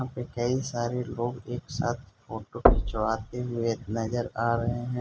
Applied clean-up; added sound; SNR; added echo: none; Knock / Wood; -2 dB; none.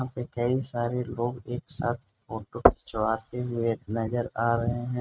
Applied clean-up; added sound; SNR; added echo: neural mask model RNNoise.